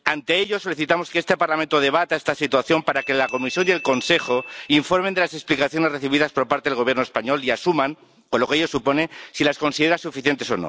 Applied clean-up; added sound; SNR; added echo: none; Glass / Bell; 17 dB; none.